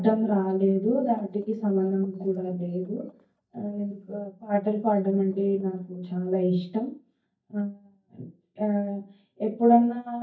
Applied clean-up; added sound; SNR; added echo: neural mask model DeepFilterNet 3.